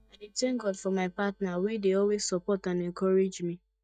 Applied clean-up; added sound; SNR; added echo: neural mask model DeepFilterNet 3.